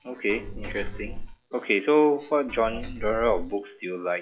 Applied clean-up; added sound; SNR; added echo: classical method log-MMSE.